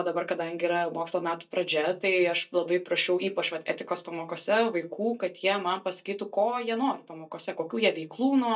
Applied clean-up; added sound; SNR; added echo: neural mask model DeepFilterNet 3.